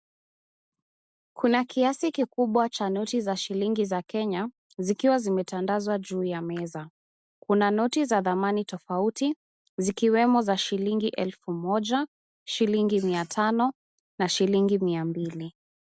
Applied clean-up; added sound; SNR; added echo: none; none; none; none.